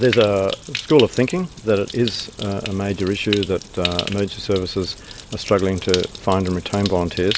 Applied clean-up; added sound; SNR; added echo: none; Stream; 11 dB; none.